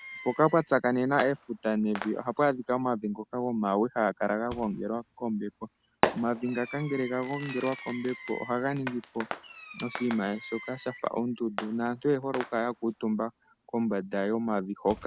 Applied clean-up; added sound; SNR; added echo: none; Fireworks; 11 dB; none.